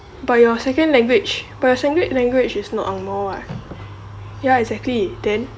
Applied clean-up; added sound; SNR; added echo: none; none; none; none.